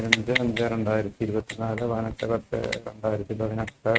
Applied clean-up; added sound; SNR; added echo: neural mask model RNNoise.